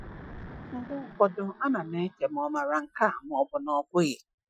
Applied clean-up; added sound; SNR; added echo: classical method Wiener filter.